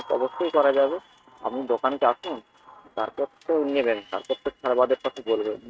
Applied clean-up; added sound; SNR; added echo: neural mask model RNNoise.